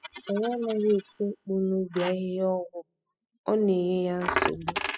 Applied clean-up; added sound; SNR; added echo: classical method spectral subtraction.